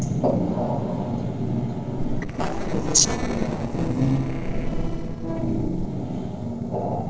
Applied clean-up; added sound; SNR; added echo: neural separator model SepFormer DNS4.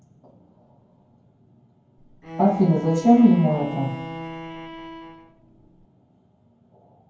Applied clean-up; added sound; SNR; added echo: none; Bowed string instrument; 13 dB; reverberation time 0.9 s.